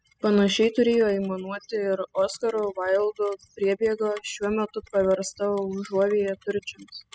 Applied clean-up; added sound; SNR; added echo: classical method spectral subtraction.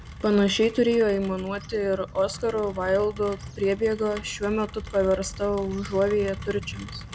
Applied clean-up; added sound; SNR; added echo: none; Rain; 14 dB; none.